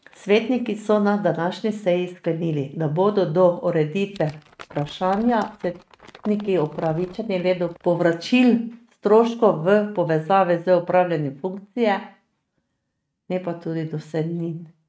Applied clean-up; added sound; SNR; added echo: neural mask model RNNoise.